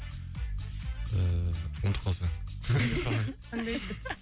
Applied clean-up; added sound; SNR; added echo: none; none; none; none.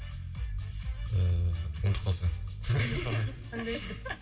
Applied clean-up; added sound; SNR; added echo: none; none; none; reverberation time 1.7 s.